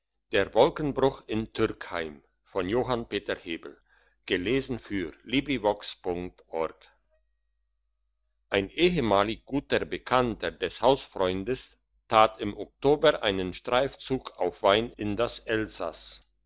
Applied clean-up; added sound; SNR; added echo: neural mask model DeepFilterNet 3.